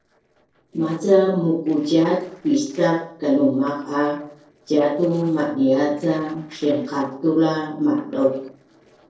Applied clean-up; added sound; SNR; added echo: neural separator model SepFormer DNS4.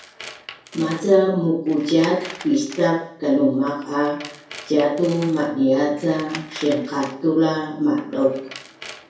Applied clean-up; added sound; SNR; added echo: none; Tools; 19 dB; reverberation time 0.6 s.